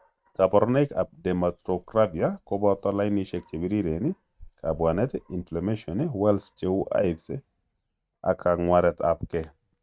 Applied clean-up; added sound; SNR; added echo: neural mask model RNNoise.